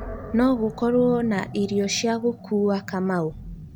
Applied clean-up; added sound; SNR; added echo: none; Animal; 13 dB; none.